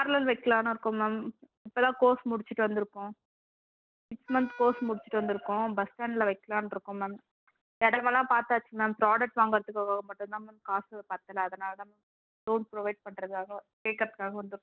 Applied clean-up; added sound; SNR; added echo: neural separator model SepFormer DNS4.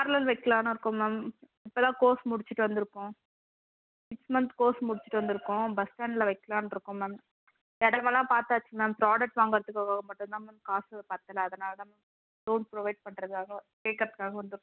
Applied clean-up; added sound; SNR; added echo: none; none; none; none.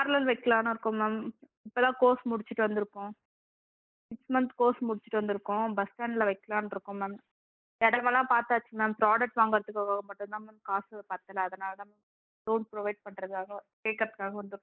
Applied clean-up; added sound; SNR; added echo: neural mask model Resemble Enhance denoiser.